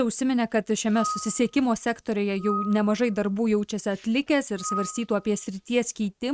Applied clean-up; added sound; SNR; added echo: neural mask model RNNoise.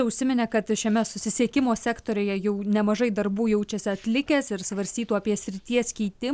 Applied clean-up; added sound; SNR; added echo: none; none; none; none.